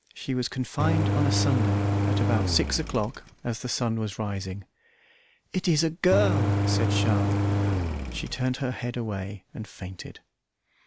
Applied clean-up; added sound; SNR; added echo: none; Engine; -3 dB; none.